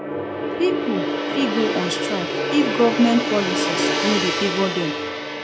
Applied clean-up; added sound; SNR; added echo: none; Gong; 0 dB; none.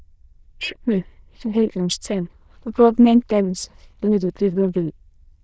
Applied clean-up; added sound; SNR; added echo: neural diffusion model UNIVERSE++.